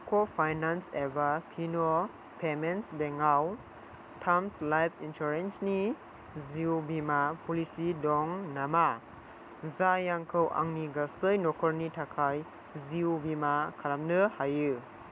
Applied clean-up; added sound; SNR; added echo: none; none; none; none.